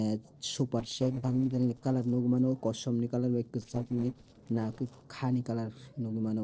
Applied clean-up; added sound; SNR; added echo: neural separator model SepFormer DNS4.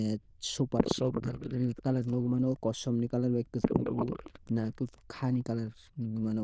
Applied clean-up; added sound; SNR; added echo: neural diffusion model UNIVERSE++.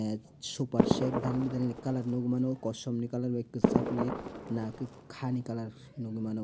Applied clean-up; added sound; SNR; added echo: none; Fireworks; 0 dB; none.